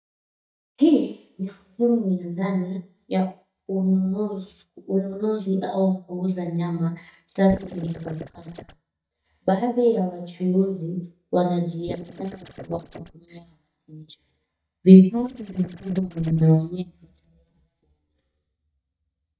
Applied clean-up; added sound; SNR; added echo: neural mask model DeepFilterNet 3.